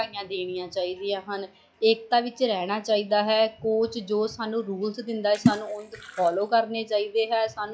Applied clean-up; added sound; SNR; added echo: classical method log-MMSE.